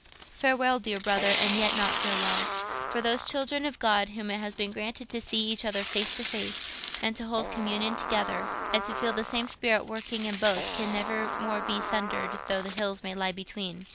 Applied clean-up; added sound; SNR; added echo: none; Tearing + Fart; 3 dB; none.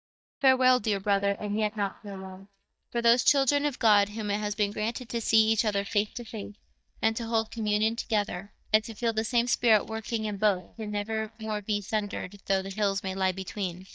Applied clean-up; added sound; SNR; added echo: neural mask model DeepFilterNet 3.